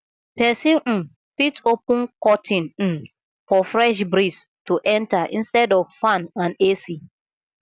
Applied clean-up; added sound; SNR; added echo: none; none; none; none.